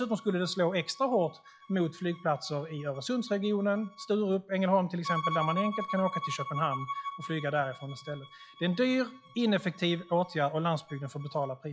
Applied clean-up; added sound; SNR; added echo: classical method log-MMSE.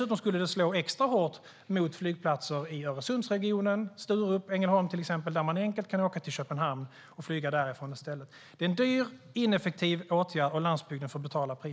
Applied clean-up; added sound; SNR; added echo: none; none; none; none.